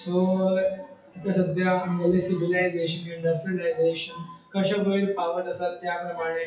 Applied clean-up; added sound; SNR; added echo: classical method WPE with log-MMSE.